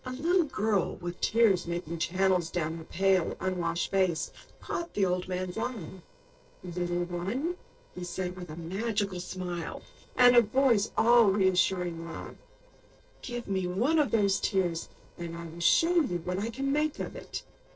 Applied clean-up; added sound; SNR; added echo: neural separator model SepFormer DNS4.